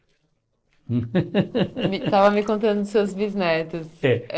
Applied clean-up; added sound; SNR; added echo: neural separator model SepFormer DNS4.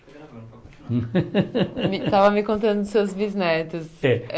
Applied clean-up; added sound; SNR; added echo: none; none; none; none.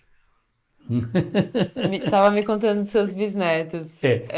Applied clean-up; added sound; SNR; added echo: neural mask model Resemble Enhance denoiser.